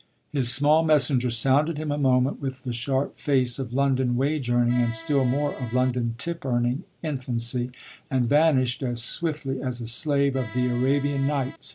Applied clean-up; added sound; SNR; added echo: none; Accordion; 17 dB; none.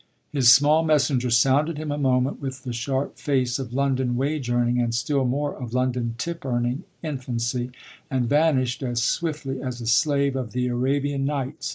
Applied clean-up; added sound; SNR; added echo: neural mask model Resemble Enhance denoiser.